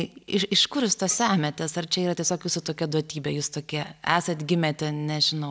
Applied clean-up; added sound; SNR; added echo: none; Tambourine; 15 dB; none.